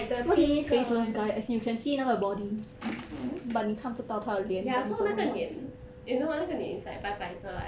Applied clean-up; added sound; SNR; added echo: none; none; none; none.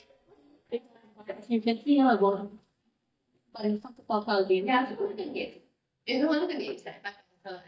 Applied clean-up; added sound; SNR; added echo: neural mask model DeepFilterNet 3.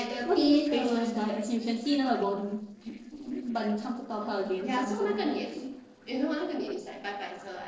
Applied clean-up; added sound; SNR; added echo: neural separator model SepFormer DNS4.